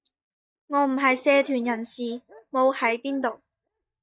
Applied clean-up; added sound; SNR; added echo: neural mask model DeepFilterNet 3.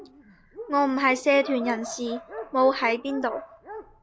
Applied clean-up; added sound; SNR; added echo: none; Dog; 13 dB; none.